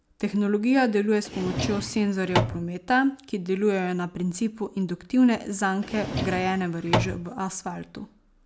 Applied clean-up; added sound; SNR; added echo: none; Drawer open or close; 4 dB; none.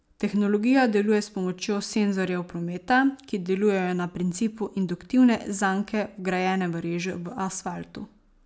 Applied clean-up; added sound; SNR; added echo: none; none; none; none.